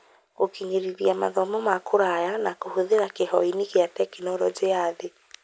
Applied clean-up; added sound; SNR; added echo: none; none; none; none.